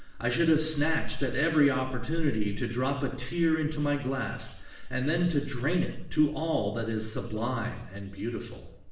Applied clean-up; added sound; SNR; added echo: none; none; none; reverberation time 0.8 s.